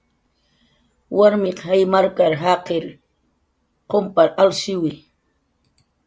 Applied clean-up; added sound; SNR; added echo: none; none; none; none.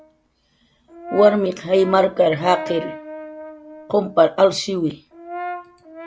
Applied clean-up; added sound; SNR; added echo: none; Brass instrument; 14 dB; none.